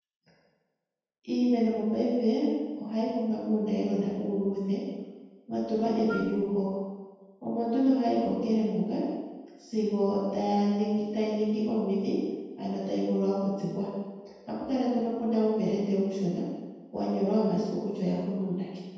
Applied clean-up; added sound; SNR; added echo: none; Wind instrument, woodwind instrument; 13 dB; reverberation time 1.2 s.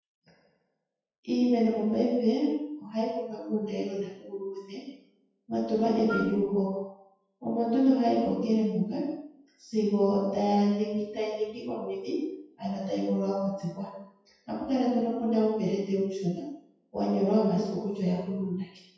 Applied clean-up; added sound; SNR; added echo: classical method WPE with log-MMSE.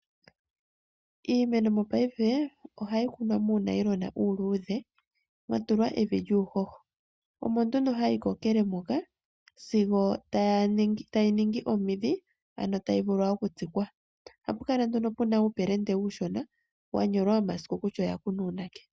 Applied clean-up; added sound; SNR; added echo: none; none; none; none.